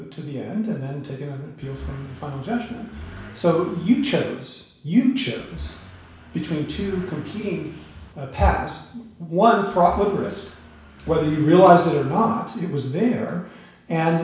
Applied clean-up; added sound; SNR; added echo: none; Accelerating, revving, vroom / Car; 17 dB; reverberation time 0.7 s.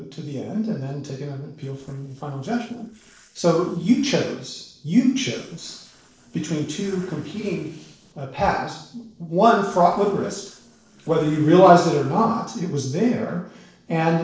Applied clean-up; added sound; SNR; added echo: neural separator model SepFormer DNS4.